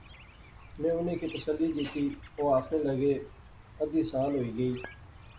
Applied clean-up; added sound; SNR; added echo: none; Chink, clink + Chirp, tweet; 17 dB; none.